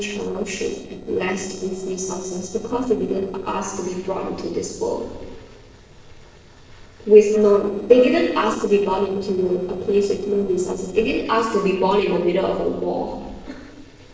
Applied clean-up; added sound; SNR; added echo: neural separator model SepFormer DNS4.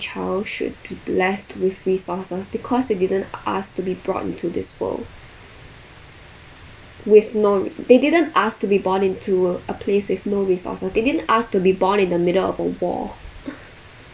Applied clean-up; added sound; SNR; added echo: none; none; none; none.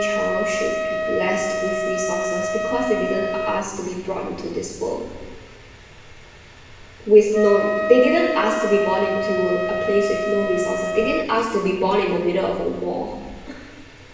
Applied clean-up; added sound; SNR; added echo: none; Wind instrument, woodwind instrument; 4 dB; reverberation time 1.0 s.